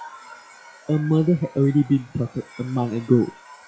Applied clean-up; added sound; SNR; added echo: classical method log-MMSE.